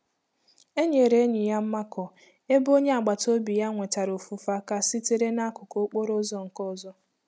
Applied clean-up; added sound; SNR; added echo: none; none; none; none.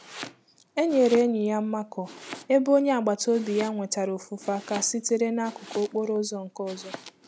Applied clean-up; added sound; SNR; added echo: none; Domestic sounds, home sounds; 18 dB; none.